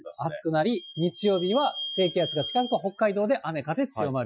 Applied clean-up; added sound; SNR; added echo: classical method Wiener filter.